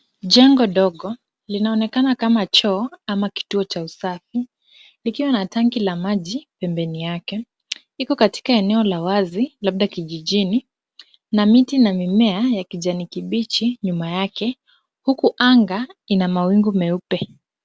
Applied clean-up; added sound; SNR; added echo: none; none; none; none.